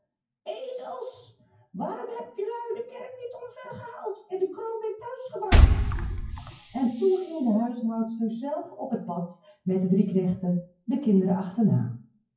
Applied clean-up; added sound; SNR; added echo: classical method WPE with log-MMSE.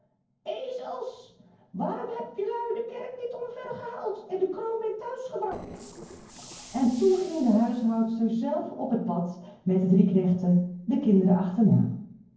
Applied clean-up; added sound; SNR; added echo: neural separator model SepFormer DNS4.